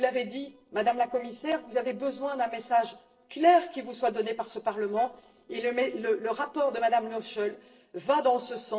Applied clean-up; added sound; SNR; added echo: neural separator model SepFormer DNS4.